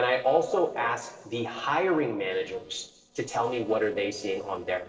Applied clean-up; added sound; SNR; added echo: neural separator model SepFormer DNS4.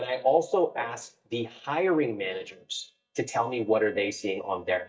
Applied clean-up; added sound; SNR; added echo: neural mask model DeepFilterNet 3.